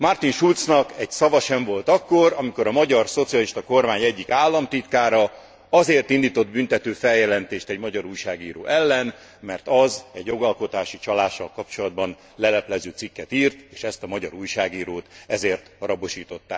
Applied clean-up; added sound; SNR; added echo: none; none; none; none.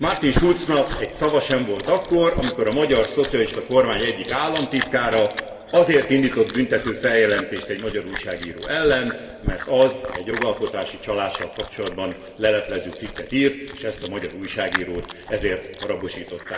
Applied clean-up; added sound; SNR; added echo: none; Chewing, mastication; 11 dB; reverberation time 1.7 s.